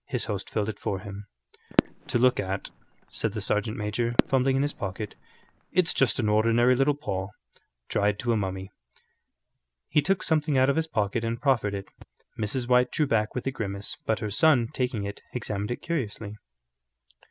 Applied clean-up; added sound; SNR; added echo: none; Fireworks; 6 dB; none.